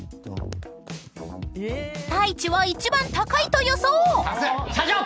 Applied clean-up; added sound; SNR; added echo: none; none; none; none.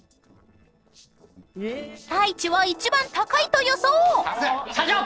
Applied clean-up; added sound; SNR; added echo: neural separator model SepFormer DNS4.